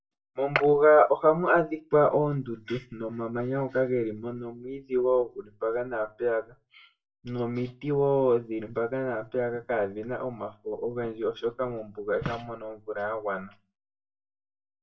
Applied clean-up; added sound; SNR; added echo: none; none; none; reverberation time 0.2 s.